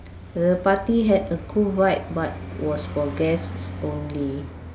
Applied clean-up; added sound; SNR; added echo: none; Traffic noise, roadway noise; 11 dB; none.